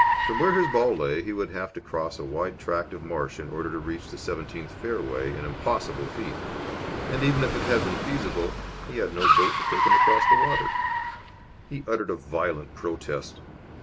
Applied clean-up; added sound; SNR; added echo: none; Car; -1 dB; none.